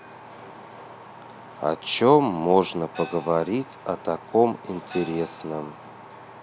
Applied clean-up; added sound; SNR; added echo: none; Gong; 19 dB; none.